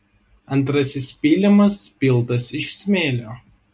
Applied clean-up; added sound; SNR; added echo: none; none; none; none.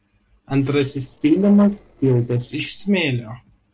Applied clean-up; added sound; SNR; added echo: neural separator model SepFormer DNS4.